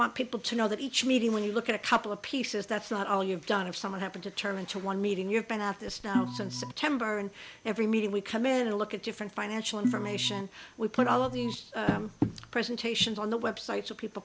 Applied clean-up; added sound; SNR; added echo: none; Organ; 4 dB; none.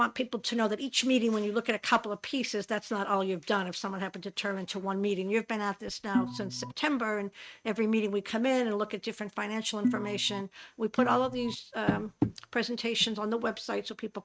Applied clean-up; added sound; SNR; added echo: neural mask model RNNoise.